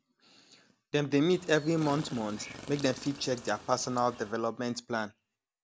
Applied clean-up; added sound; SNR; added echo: none; Chirp, tweet; 15 dB; none.